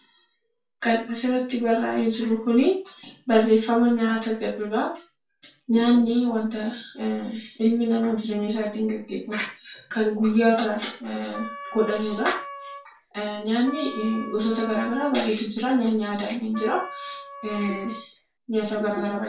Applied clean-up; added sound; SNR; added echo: none; Wind instrument, woodwind instrument; 13 dB; reverberation time 0.3 s.